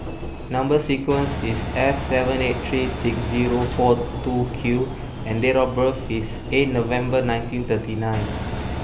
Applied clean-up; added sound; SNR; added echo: none; Engine; 7 dB; none.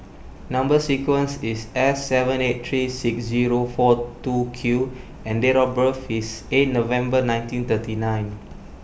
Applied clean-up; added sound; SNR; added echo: none; none; none; none.